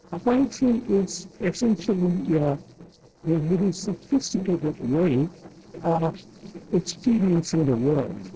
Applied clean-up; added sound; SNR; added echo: neural separator model SepFormer DNS4.